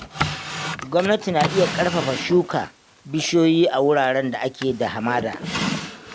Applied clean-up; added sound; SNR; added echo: none; Drawer open or close; 8 dB; none.